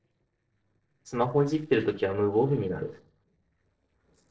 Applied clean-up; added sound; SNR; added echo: neural separator model SepFormer DNS4.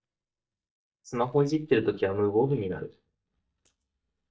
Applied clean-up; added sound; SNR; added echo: neural mask model DeepFilterNet 3.